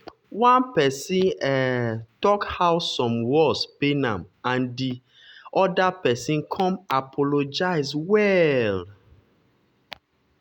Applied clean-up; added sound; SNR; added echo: none; none; none; none.